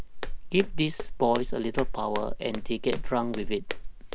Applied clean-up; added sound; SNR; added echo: none; Walk, footsteps; 1 dB; none.